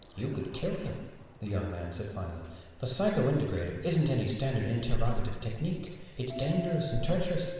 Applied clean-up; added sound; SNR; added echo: none; Subway, metro, underground; 15 dB; reverberation time 1.3 s.